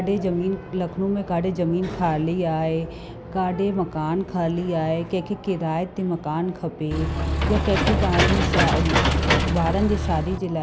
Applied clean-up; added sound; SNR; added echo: none; Engine / Mechanisms; -3 dB; none.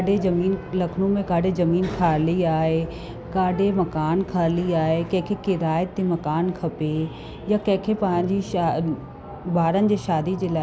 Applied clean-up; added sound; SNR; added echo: none; none; none; none.